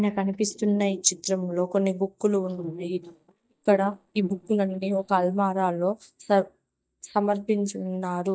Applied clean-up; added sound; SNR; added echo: neural mask model DeepFilterNet 3.